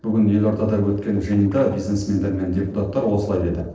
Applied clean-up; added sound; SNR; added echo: neural separator model SepFormer DNS4.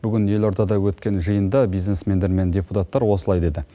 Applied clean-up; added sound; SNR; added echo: none; none; none; none.